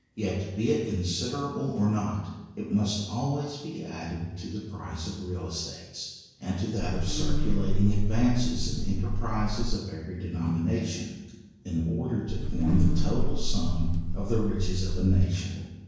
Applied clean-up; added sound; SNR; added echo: none; Buzz; -4 dB; reverberation time 1.0 s.